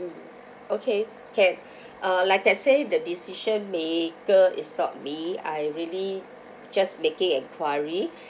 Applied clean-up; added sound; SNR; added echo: none; none; none; none.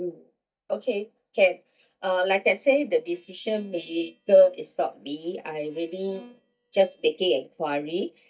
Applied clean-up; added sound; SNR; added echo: neural mask model DeepFilterNet 3.